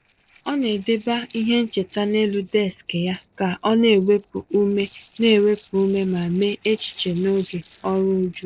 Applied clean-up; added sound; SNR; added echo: neural separator model SepFormer DNS4.